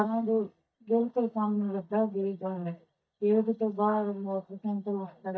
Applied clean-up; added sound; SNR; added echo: neural mask model DeepFilterNet 3.